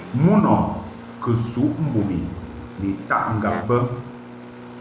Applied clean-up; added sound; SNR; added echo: none; Engine + Brass instrument; 14 dB; none.